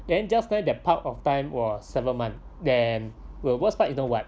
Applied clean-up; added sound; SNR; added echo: none; none; none; none.